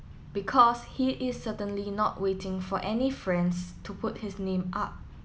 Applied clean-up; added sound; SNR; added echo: none; none; none; none.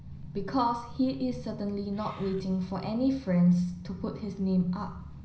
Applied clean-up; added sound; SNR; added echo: none; Meow / Purr; 20 dB; reverberation time 0.5 s.